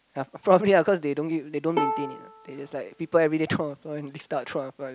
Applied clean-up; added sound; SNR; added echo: none; Bowed string instrument; 8 dB; none.